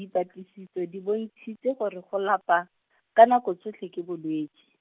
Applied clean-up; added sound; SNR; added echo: none; none; none; none.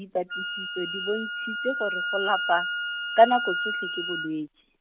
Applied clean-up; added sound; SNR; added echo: none; Wind instrument, woodwind instrument; 4 dB; none.